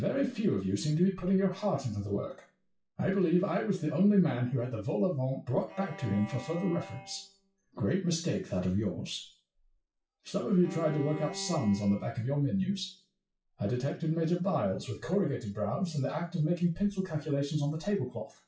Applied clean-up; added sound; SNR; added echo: classical method WPE with log-MMSE.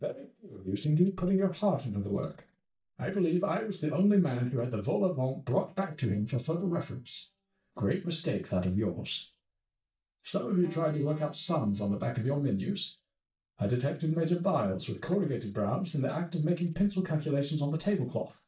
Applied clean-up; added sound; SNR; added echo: neural mask model DeepFilterNet 3.